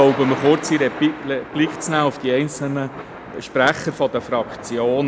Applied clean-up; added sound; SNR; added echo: none; Thunder / Rain; 12 dB; none.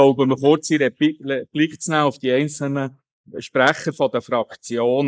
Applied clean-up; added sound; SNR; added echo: neural mask model Resemble Enhance denoiser.